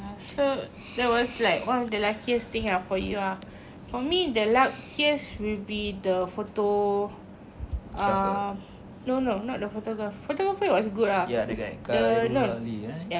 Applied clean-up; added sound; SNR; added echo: none; none; none; none.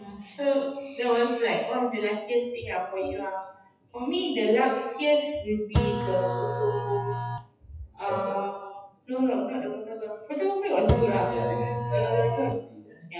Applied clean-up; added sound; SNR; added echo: classical method WPE with log-MMSE.